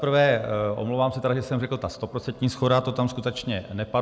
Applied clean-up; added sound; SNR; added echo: none; none; none; none.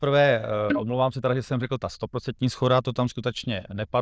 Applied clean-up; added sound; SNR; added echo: neural diffusion model UNIVERSE++.